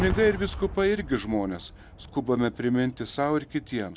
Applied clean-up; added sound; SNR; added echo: none; Fireworks; 11 dB; none.